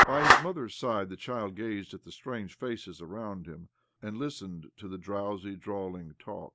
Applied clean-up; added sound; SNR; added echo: none; Clapping; -4 dB; none.